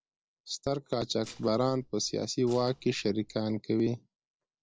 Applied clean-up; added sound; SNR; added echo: neural separator model SepFormer DNS4.